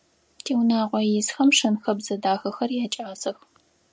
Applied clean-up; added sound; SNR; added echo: none; none; none; none.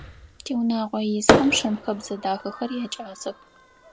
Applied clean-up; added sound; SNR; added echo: none; Fireworks; 0 dB; none.